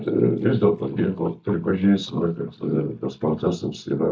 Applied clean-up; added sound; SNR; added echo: neural mask model DeepFilterNet 3.